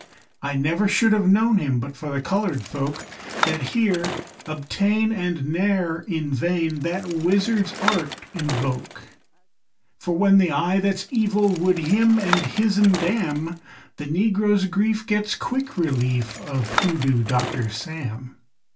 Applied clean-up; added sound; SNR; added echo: none; Bicycle; 11 dB; reverberation time 0.2 s.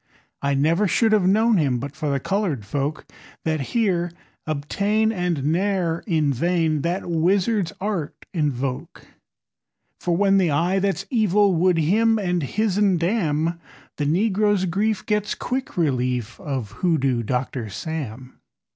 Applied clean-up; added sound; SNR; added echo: none; none; none; none.